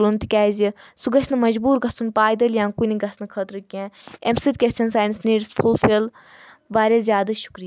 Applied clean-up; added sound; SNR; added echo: none; none; none; none.